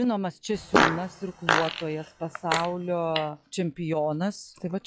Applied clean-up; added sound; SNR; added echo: classical method log-MMSE.